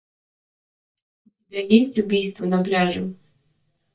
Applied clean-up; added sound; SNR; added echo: neural mask model DeepFilterNet 3.